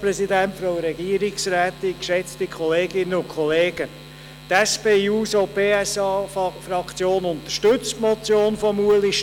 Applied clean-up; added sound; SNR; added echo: none; none; none; none.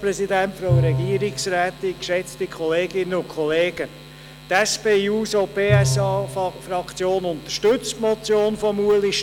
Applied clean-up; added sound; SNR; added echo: none; Bowed string instrument; 7 dB; none.